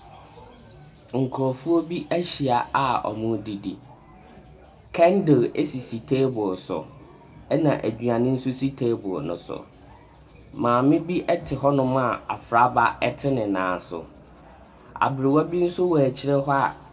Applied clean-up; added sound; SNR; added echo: none; none; none; reverberation time 2.3 s.